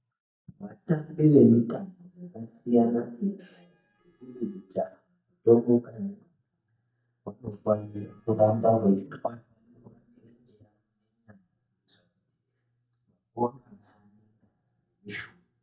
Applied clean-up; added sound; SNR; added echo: neural mask model DeepFilterNet 3.